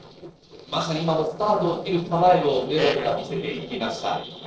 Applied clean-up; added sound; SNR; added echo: neural separator model SepFormer DNS4.